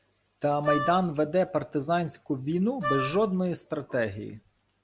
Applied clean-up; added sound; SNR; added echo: none; Wind instrument, woodwind instrument; 4 dB; none.